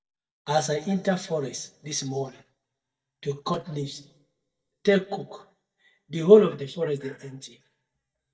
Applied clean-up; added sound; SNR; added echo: neural mask model DeepFilterNet 3.